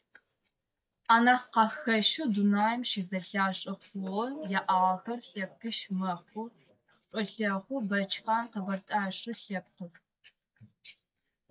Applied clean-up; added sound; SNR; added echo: neural mask model DeepFilterNet 3.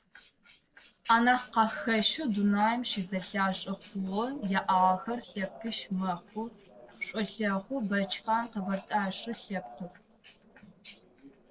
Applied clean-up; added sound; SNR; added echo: neural separator model SepFormer DNS4.